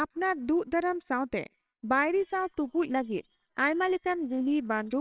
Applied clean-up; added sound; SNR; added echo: neural separator model SepFormer WHAMR!.